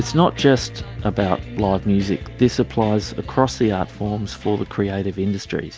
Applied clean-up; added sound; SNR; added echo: none; none; none; none.